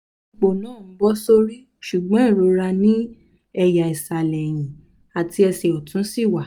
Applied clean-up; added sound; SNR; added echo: none; none; none; none.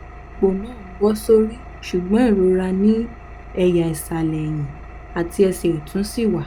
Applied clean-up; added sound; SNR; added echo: none; Engine; 16 dB; none.